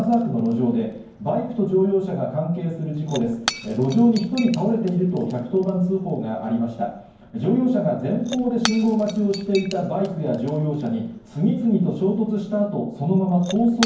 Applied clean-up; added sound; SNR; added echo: none; Shatter / Crushing; 16 dB; reverberation time 0.9 s.